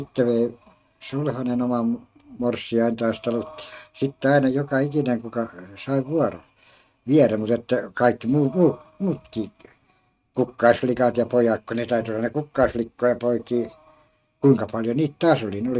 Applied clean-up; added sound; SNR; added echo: neural mask model RNNoise.